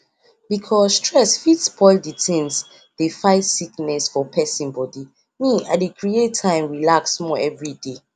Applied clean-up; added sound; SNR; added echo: none; none; none; none.